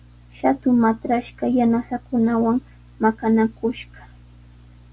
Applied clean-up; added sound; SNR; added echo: none; none; none; none.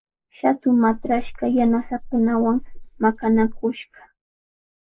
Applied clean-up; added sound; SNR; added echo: neural mask model Resemble Enhance denoiser.